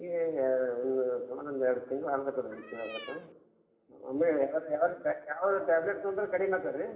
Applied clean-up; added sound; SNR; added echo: none; Cat; 15 dB; reverberation time 2.3 s.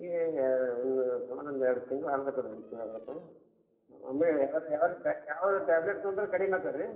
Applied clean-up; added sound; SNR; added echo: neural separator model SepFormer DNS4.